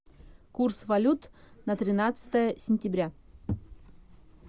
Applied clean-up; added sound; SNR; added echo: none; none; none; none.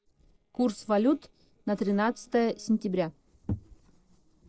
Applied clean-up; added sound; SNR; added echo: neural separator model SepFormer DNS4.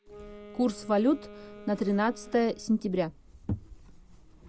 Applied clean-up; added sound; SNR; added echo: none; Wind instrument, woodwind instrument; 19 dB; none.